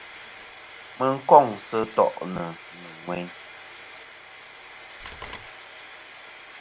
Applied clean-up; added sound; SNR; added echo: none; Telephone + Frying (food); 16 dB; none.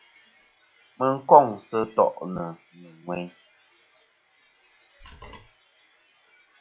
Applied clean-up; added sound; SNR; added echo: classical method log-MMSE.